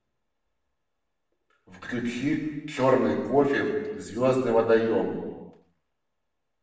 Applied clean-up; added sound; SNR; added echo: none; none; none; reverberation time 1.0 s.